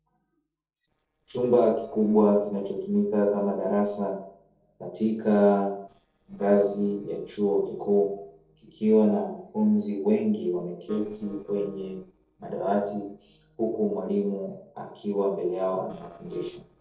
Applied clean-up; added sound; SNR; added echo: neural separator model SepFormer DNS4.